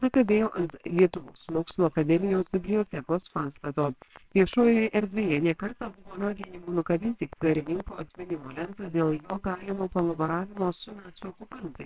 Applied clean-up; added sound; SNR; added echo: neural separator model SepFormer WHAMR!.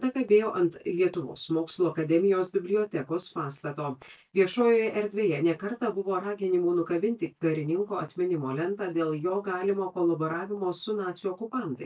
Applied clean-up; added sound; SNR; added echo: neural mask model DeepFilterNet 3.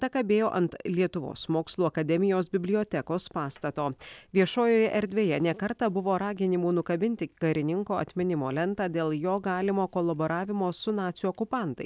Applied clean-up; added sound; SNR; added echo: none; none; none; none.